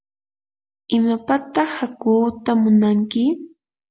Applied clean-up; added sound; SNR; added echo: none; none; none; none.